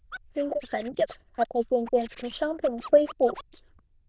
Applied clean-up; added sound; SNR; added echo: neural diffusion model UNIVERSE++.